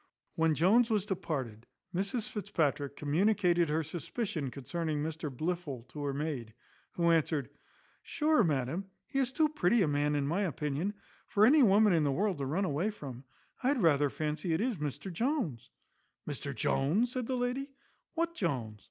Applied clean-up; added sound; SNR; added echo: none; none; none; none.